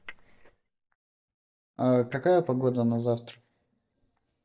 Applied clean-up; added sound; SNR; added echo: neural mask model DeepFilterNet 3.